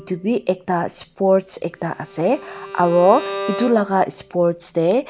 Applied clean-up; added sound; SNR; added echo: none; Bowed string instrument; 14 dB; none.